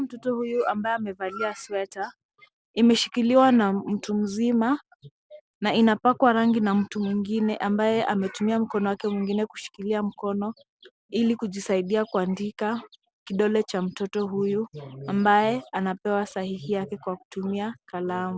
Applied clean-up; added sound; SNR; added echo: none; none; none; none.